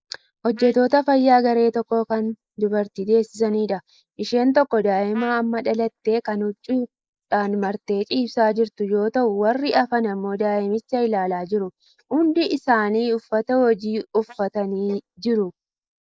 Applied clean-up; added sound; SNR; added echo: neural mask model Resemble Enhance denoiser.